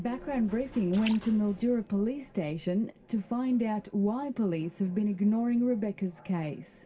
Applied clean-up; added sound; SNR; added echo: none; Liquid; 17 dB; reverberation time 0.2 s.